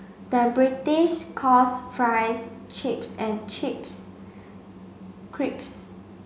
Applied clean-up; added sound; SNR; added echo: none; none; none; none.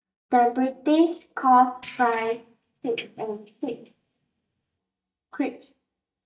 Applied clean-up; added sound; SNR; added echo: neural mask model DeepFilterNet 3.